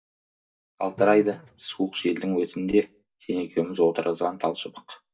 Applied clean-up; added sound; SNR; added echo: neural mask model DeepFilterNet 3.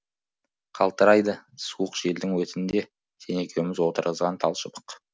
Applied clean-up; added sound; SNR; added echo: none; none; none; none.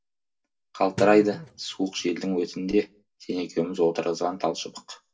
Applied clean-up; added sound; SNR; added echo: neural separator model SepFormer DNS4.